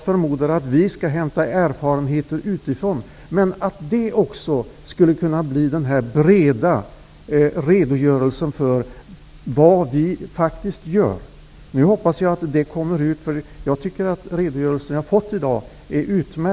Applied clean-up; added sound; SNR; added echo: none; none; none; none.